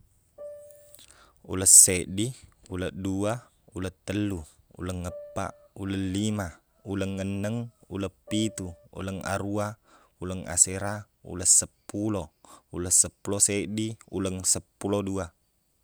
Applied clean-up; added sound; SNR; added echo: none; Piano; 16 dB; none.